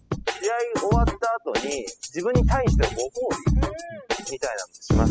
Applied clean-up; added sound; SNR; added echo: classical method spectral subtraction.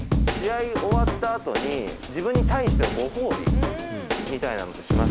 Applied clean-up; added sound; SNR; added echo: none; Drum kit; -3 dB; none.